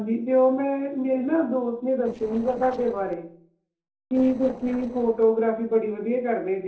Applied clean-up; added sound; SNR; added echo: neural separator model SepFormer DNS4.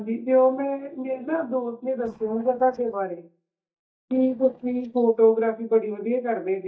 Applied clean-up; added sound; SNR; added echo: neural mask model DeepFilterNet 3.